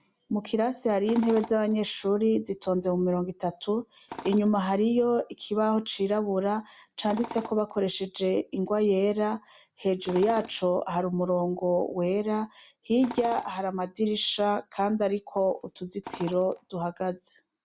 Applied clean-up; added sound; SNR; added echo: none; Tools; 19 dB; none.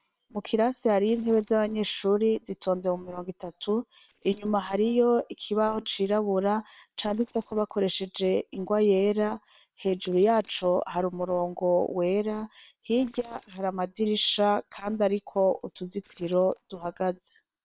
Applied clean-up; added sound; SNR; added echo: neural separator model SepFormer WHAM!.